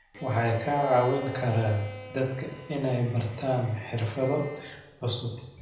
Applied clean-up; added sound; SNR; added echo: none; Bowed string instrument; 17 dB; reverberation time 0.8 s.